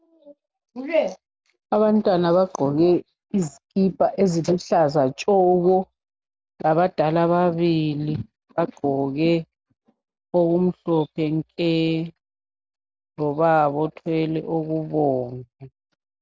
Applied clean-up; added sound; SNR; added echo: none; none; none; none.